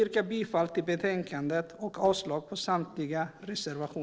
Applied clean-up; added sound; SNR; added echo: neural separator model SepFormer DNS4.